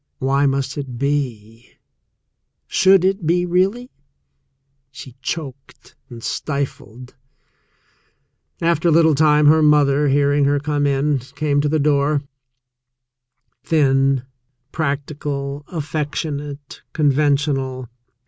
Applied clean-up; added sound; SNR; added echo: none; none; none; none.